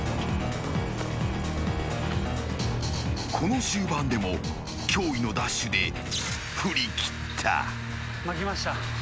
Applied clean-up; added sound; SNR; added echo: none; none; none; none.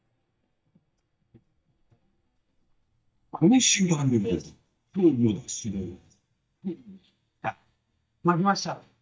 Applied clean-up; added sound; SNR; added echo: neural mask model DeepFilterNet 3.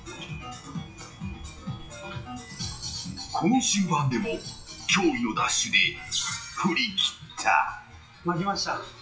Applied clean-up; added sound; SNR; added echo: classical method WPE with log-MMSE.